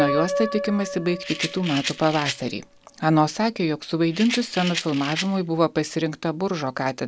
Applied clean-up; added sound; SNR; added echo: none; Rattle + Piano; 8 dB; none.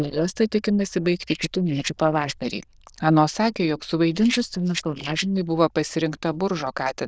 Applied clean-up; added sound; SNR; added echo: neural diffusion model UNIVERSE++.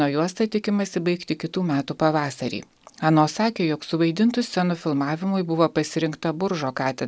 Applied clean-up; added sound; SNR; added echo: none; none; none; none.